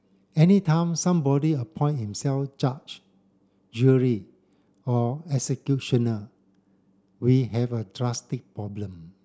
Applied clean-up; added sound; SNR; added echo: none; none; none; none.